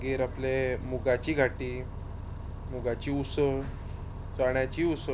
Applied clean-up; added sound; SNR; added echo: none; Bus; 7 dB; none.